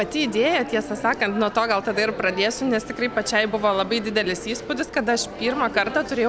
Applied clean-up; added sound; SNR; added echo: none; Piano; 18 dB; none.